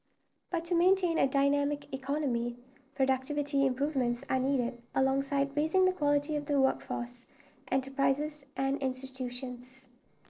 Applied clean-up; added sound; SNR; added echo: neural separator model SepFormer DNS4.